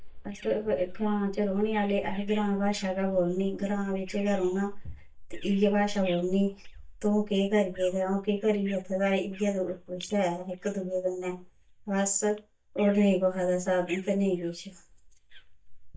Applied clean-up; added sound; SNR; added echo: neural mask model DeepFilterNet 3.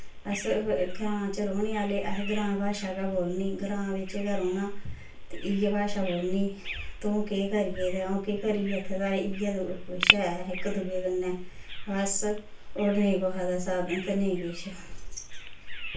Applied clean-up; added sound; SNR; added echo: none; Bird vocalization, bird call, bird song; 10 dB; reverberation time 0.3 s.